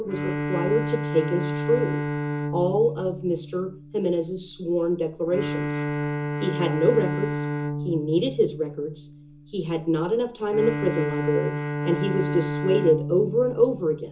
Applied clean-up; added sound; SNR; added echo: none; Bowed string instrument; 4 dB; reverberation time 0.2 s.